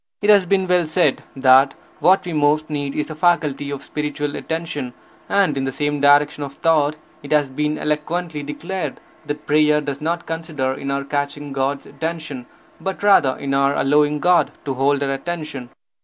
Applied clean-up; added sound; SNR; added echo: none; none; none; none.